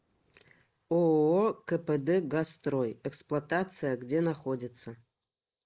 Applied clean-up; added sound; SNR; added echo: neural mask model Resemble Enhance denoiser.